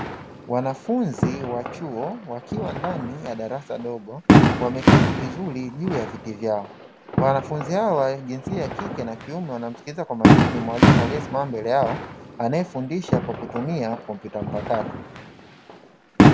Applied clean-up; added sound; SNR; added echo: none; Fireworks; -5 dB; none.